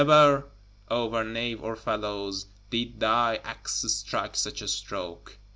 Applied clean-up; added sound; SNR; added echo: none; none; none; none.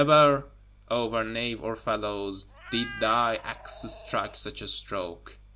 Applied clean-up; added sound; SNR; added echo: none; Meow; 16 dB; none.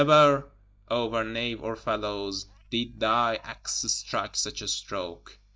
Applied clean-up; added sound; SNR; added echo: neural mask model DeepFilterNet 3.